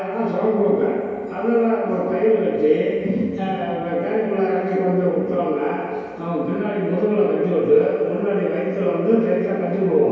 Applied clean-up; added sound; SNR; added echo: none; none; none; reverberation time 2.2 s.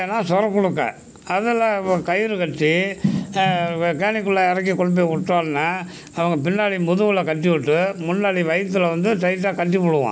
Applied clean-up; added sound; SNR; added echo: none; none; none; none.